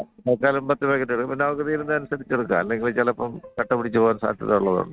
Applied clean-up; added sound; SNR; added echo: neural mask model RNNoise.